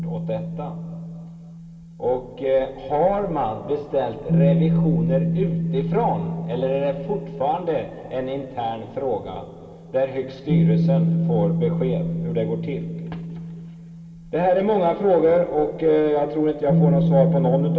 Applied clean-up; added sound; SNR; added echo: none; Bass guitar; 1 dB; reverberation time 2.4 s.